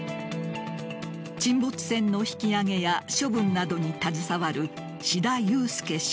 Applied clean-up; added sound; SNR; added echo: none; none; none; none.